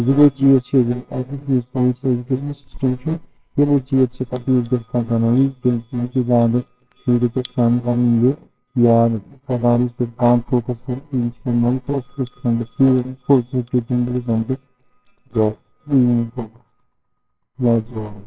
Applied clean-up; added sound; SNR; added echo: neural separator model SepFormer WHAMR!.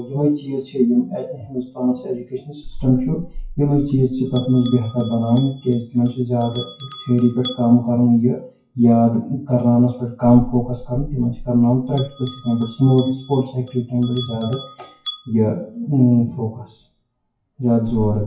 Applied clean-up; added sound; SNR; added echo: classical method WPE with log-MMSE.